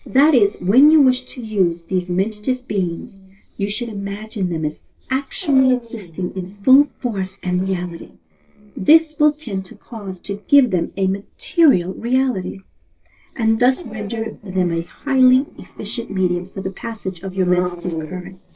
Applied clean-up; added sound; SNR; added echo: neural separator model SepFormer DNS4.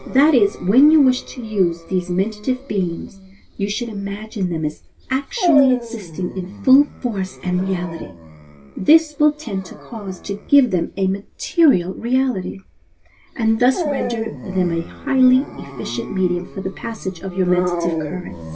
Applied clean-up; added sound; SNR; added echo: none; Dog; 11 dB; reverberation time 0.1 s.